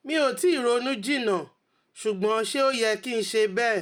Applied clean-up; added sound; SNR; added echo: none; none; none; none.